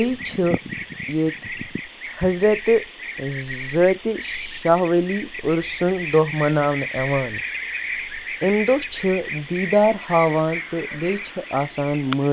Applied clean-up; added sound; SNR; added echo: none; Bird vocalization, bird call, bird song; 10 dB; none.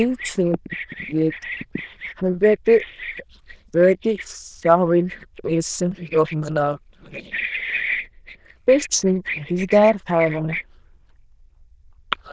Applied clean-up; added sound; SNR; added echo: neural diffusion model UNIVERSE++.